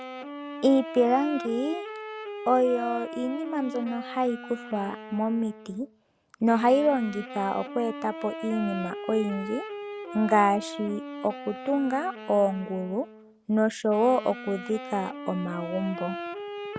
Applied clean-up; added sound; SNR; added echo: none; Wind instrument, woodwind instrument; 11 dB; none.